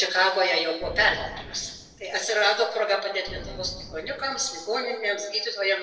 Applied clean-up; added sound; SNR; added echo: none; Boom; 17 dB; reverberation time 0.9 s.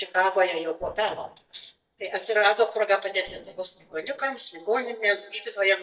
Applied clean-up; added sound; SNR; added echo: neural mask model DeepFilterNet 3.